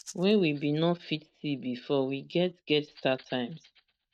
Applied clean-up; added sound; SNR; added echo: neural mask model DeepFilterNet 3.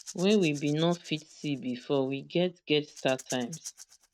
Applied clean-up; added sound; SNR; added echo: neural mask model RNNoise.